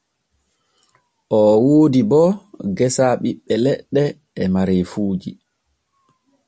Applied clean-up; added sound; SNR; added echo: none; none; none; none.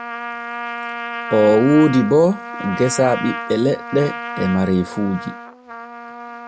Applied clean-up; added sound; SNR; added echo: none; Trumpet; 10 dB; none.